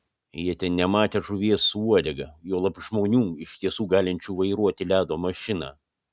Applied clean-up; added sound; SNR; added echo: none; none; none; none.